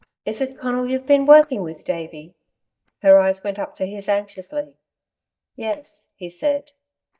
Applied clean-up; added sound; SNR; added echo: neural mask model DeepFilterNet 3.